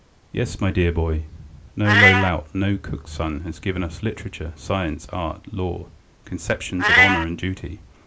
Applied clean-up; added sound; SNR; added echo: none; Meow; 1 dB; none.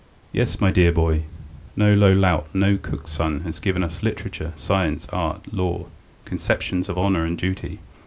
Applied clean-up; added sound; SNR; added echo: none; none; none; none.